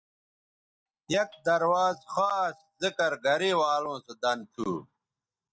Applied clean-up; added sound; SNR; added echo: neural mask model DeepFilterNet 3.